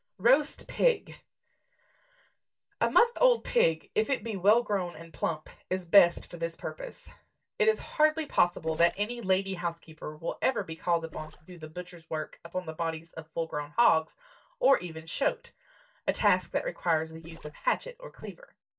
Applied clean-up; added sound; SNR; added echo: neural mask model DeepFilterNet 3.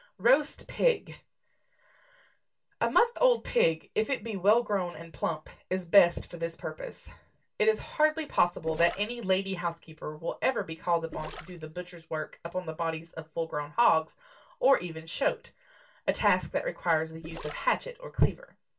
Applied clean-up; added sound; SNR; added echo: none; Gurgling; 15 dB; reverberation time 0.2 s.